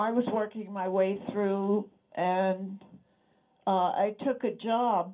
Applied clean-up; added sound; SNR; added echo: none; none; none; reverberation time 0.3 s.